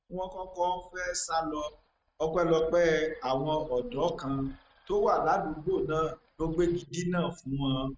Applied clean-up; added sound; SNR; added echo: neural mask model RNNoise.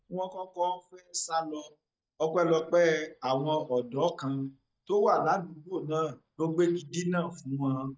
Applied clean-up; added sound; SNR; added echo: neural mask model DeepFilterNet 3.